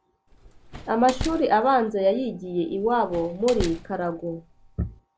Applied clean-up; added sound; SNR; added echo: none; Slam; 13 dB; none.